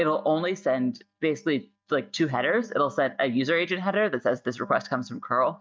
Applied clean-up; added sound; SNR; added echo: neural mask model DeepFilterNet 3.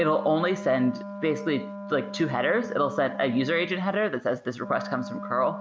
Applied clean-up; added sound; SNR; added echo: none; Wind instrument, woodwind instrument; 12 dB; none.